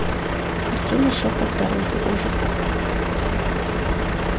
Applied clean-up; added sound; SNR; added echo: none; Truck; -4 dB; none.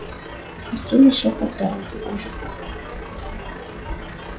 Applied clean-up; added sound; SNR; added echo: classical method log-MMSE.